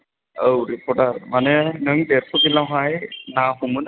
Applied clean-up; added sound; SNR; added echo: none; none; none; none.